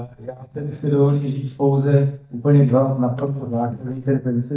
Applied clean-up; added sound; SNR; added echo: neural mask model DeepFilterNet 3.